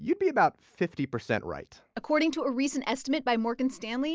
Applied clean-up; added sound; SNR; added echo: none; none; none; none.